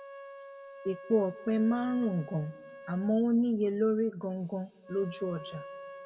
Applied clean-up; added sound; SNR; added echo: none; Wind instrument, woodwind instrument; 17 dB; reverberation time 1.1 s.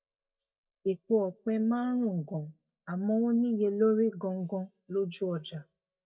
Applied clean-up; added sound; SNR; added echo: neural mask model DeepFilterNet 3.